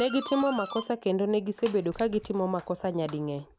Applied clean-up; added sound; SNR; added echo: none; Scissors + Doorbell; 16 dB; none.